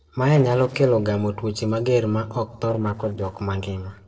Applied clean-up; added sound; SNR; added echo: neural separator model SepFormer DNS4.